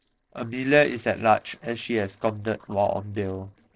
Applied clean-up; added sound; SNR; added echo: neural separator model SepFormer DNS4.